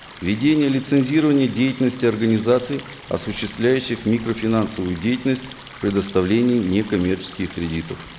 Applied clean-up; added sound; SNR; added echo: none; Stream; 19 dB; none.